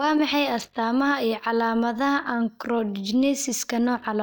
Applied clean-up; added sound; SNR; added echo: neural mask model DeepFilterNet 3.